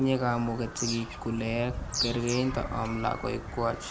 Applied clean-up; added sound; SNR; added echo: none; Bird vocalization, bird call, bird song; 7 dB; none.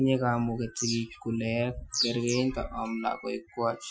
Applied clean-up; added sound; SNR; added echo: classical method Wiener filter.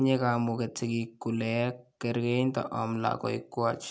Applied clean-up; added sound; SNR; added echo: none; none; none; none.